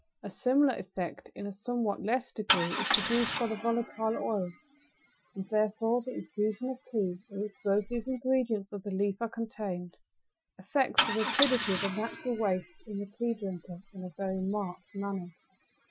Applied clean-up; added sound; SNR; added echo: classical method Wiener filter.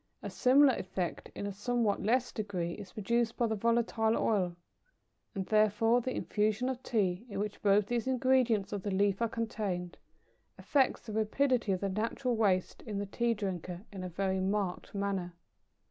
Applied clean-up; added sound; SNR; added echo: none; none; none; none.